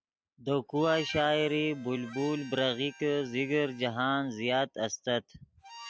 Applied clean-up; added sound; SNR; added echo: none; Harmonica; 19 dB; none.